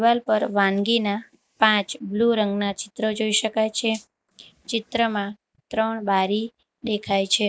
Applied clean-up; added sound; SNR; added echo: neural mask model Resemble Enhance denoiser.